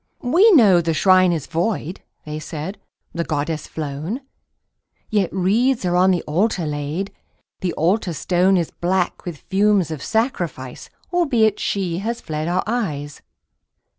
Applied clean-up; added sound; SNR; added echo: none; none; none; none.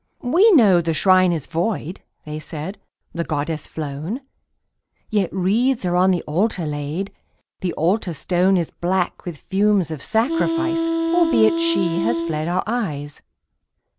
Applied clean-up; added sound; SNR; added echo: none; Wind instrument, woodwind instrument; 1 dB; none.